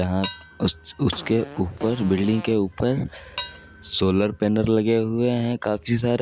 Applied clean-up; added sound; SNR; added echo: none; Fart + Dishes, pots, and pans; 18 dB; none.